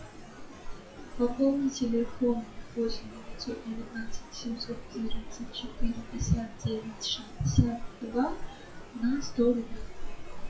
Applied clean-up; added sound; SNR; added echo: classical method WPE with log-MMSE.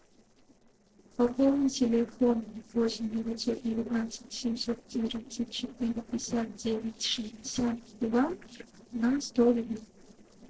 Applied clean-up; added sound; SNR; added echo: neural separator model SepFormer DNS4.